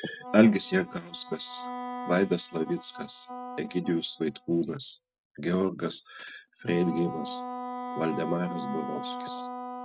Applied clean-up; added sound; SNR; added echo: neural mask model RNNoise.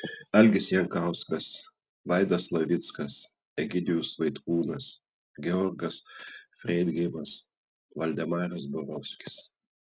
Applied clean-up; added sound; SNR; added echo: none; none; none; none.